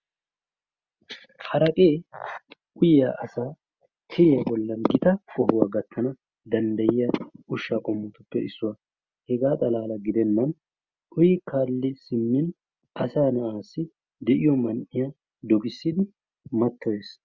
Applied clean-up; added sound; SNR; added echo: none; none; none; none.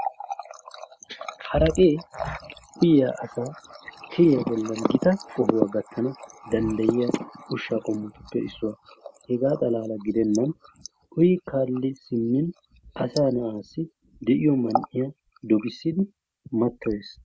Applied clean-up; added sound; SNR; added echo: none; Water tap, faucet; 14 dB; none.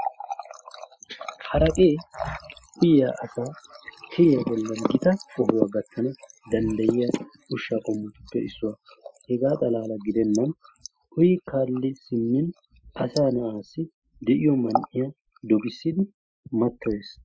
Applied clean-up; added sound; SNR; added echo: classical method Wiener filter.